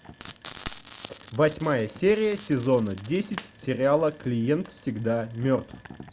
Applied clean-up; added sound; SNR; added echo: none; Frying (food); 14 dB; none.